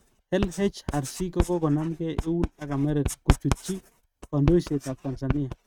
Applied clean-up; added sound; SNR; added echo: neural mask model RNNoise.